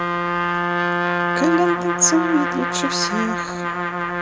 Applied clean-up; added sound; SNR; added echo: none; Trumpet; -1 dB; none.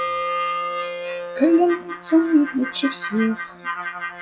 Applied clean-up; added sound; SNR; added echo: classical method log-MMSE.